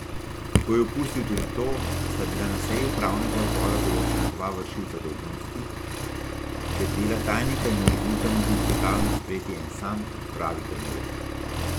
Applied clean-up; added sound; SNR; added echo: none; Accelerating, revving, vroom + Raindrop / Drip; -3 dB; none.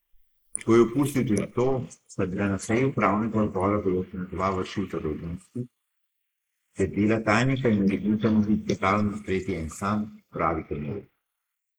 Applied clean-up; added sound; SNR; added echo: neural mask model Resemble Enhance denoiser.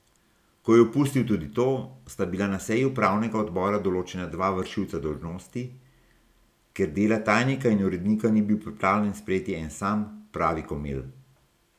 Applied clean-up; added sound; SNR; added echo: none; none; none; none.